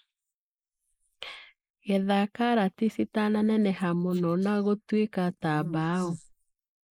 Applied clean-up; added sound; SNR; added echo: neural mask model Resemble Enhance denoiser.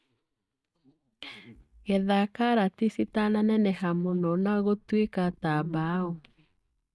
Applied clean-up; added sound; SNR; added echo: neural mask model DeepFilterNet 3.